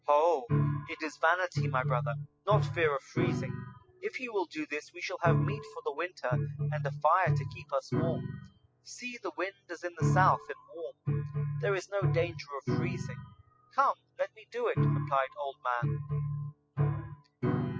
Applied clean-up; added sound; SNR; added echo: classical method spectral subtraction.